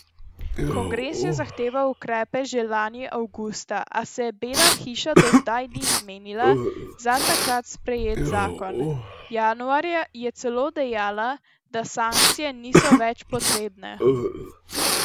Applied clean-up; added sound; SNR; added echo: none; Respiratory sounds; -2 dB; none.